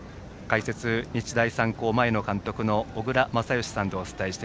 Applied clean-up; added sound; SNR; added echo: none; none; none; none.